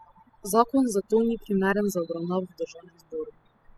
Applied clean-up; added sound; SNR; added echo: classical method spectral subtraction.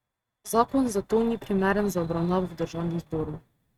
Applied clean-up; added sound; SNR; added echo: neural mask model RNNoise.